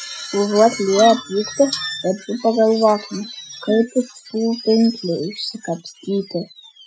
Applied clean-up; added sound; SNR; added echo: classical method Wiener filter.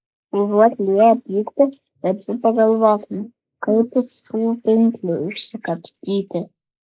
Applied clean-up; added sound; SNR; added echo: neural mask model Resemble Enhance denoiser.